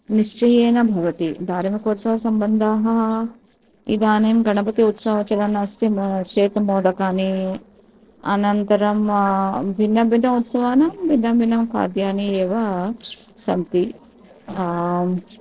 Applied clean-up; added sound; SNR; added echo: neural separator model SepFormer DNS4.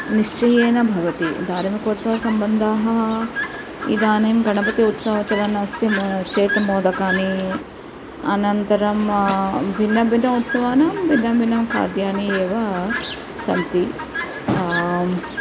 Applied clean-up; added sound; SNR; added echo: none; Chirp, tweet; 10 dB; none.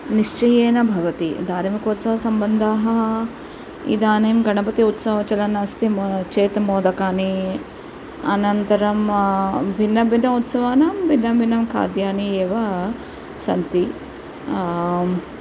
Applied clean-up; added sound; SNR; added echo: none; none; none; none.